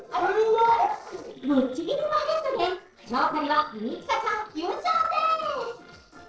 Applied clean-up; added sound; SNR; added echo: neural separator model SepFormer DNS4.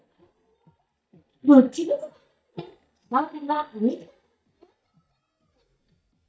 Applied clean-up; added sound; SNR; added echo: neural mask model DeepFilterNet 3.